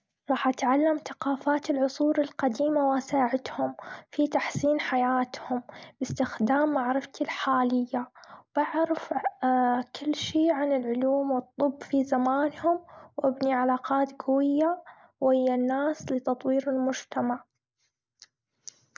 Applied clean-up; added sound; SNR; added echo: none; none; none; none.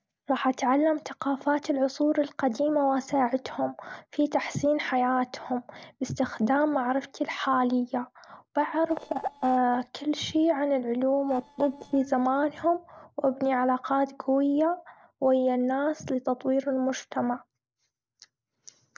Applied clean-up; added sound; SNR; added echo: neural separator model SepFormer DNS4.